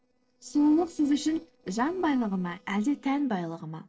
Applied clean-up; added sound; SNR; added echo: neural separator model SepFormer DNS4.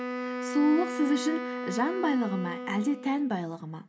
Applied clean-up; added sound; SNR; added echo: none; Wind instrument, woodwind instrument; 7 dB; none.